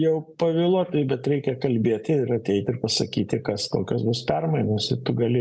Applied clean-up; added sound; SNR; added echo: none; none; none; none.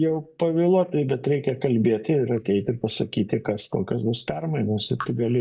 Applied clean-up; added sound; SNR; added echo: neural mask model DeepFilterNet 3.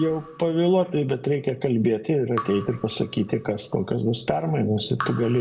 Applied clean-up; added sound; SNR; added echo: none; Raindrop / Drip; 17 dB; reverberation time 2.2 s.